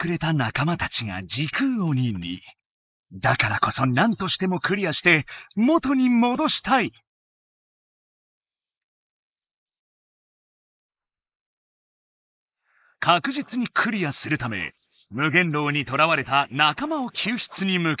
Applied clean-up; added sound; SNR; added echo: neural mask model Resemble Enhance denoiser.